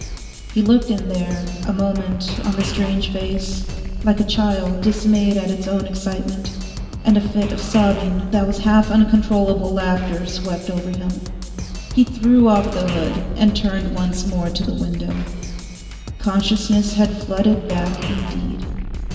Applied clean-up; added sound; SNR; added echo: none; Drum kit; 7 dB; reverberation time 1.9 s.